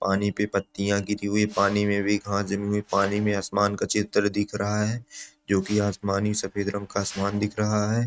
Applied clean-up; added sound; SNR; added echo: neural mask model RNNoise.